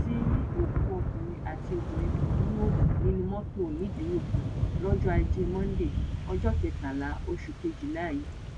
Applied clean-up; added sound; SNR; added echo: none; Thunder / Rain; -5 dB; none.